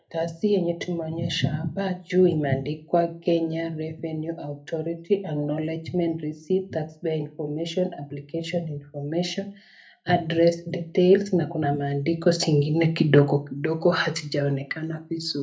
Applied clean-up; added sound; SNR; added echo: none; none; none; reverberation time 0.3 s.